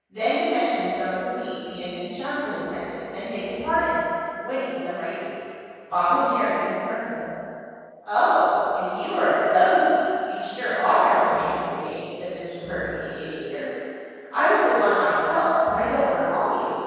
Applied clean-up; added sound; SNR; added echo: none; none; none; reverberation time 2.2 s.